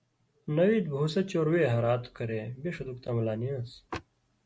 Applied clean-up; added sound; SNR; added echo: none; none; none; none.